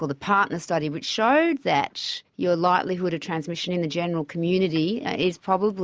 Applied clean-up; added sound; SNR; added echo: none; none; none; none.